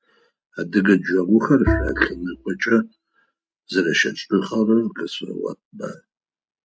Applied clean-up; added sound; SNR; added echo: neural mask model RNNoise.